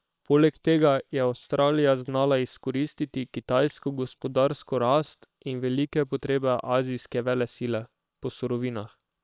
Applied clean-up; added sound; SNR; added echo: neural separator model SepFormer WHAM!.